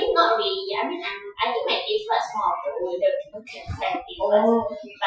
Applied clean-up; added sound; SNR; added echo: classical method Wiener filter.